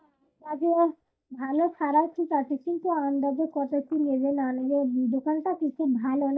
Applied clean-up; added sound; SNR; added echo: neural mask model DeepFilterNet 3.